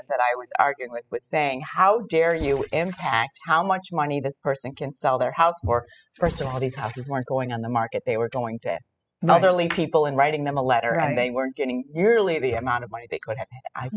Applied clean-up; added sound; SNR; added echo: classical method spectral subtraction.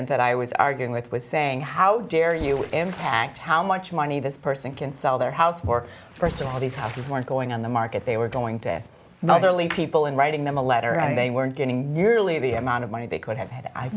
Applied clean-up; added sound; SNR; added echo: none; Water / Splash, splatter; 17 dB; none.